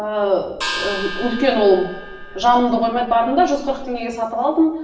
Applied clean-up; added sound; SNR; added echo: none; Gong; 11 dB; reverberation time 0.8 s.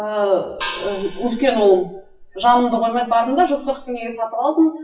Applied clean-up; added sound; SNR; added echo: classical method WPE with log-MMSE.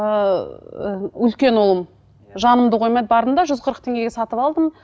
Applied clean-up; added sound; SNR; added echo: none; none; none; none.